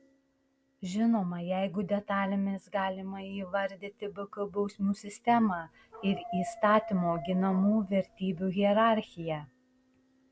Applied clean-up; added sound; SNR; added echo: none; Dog; 13 dB; none.